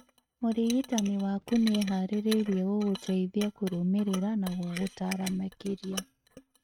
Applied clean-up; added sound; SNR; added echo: neural mask model RNNoise.